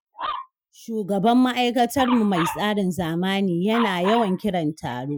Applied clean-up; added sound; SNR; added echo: classical method Wiener filter.